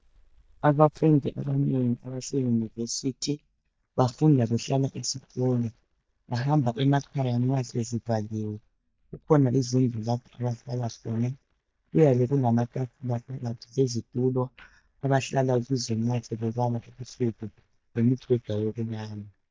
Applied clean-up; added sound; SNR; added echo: neural mask model DeepFilterNet 3.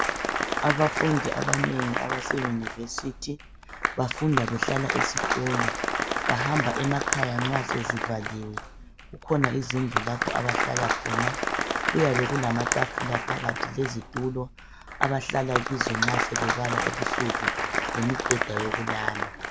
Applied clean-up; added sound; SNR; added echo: none; Applause; 0 dB; none.